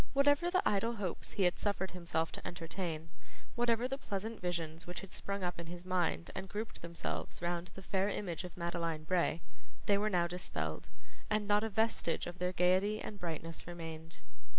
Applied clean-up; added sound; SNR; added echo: none; none; none; none.